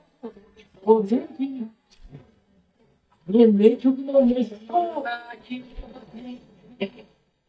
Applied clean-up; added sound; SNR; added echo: neural mask model DeepFilterNet 3.